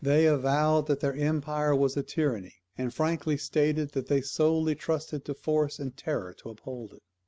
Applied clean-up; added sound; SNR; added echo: none; none; none; none.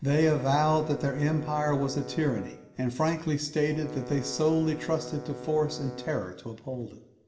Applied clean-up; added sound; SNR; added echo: none; Bowed string instrument; 15 dB; reverberation time 0.8 s.